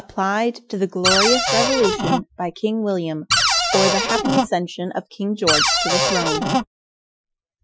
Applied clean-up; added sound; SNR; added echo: classical method Wiener filter.